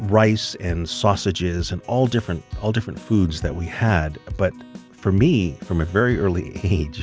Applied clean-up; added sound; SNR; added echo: none; Keyboard (musical); 16 dB; none.